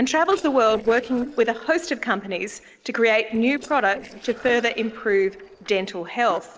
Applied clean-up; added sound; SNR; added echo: neural separator model SepFormer DNS4.